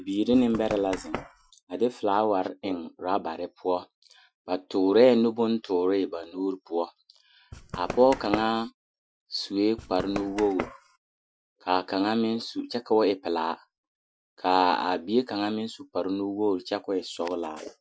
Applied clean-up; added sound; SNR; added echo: classical method Wiener filter.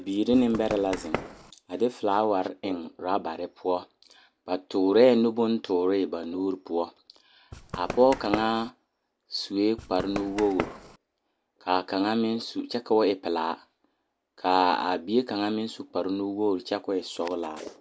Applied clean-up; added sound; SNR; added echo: none; Run; 9 dB; none.